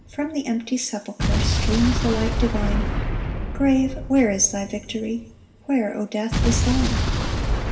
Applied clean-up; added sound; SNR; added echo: none; Explosion; 0 dB; reverberation time 2.0 s.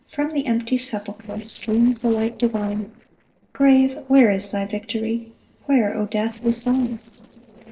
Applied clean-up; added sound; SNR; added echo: neural separator model SepFormer DNS4.